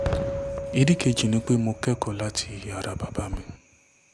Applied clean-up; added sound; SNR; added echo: none; Keyboard (musical) + Fireworks; 7 dB; none.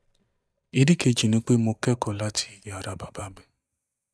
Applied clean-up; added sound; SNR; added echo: neural mask model DeepFilterNet 3.